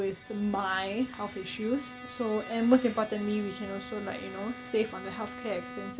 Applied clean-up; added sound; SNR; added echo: none; Bowed string instrument; 13 dB; none.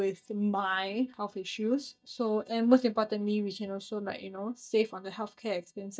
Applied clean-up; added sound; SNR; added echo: neural mask model DeepFilterNet 3.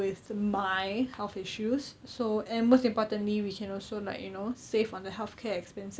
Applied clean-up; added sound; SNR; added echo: none; none; none; none.